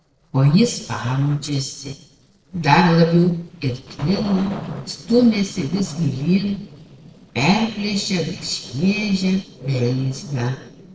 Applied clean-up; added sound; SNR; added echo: neural separator model SepFormer DNS4.